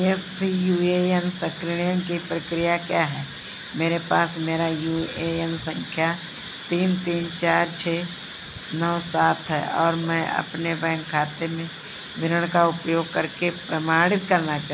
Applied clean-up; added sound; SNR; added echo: none; none; none; none.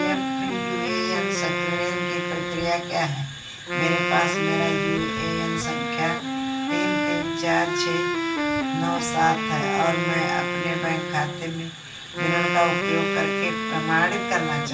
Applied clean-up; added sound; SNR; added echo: none; Wind instrument, woodwind instrument; 0 dB; reverberation time 0.2 s.